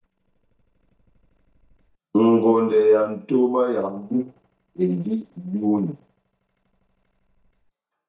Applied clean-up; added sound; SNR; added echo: neural mask model DeepFilterNet 3.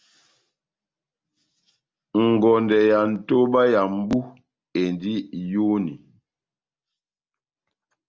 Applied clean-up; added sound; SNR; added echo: none; none; none; none.